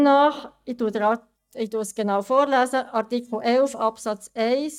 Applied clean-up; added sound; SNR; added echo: neural mask model DeepFilterNet 3.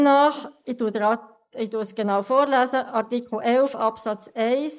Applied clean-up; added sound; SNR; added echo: neural mask model Resemble Enhance denoiser.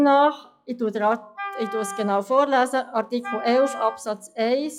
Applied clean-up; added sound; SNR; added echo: classical method log-MMSE.